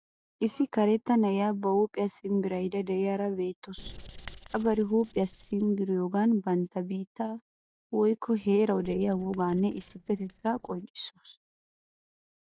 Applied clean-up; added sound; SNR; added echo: neural mask model DeepFilterNet 3.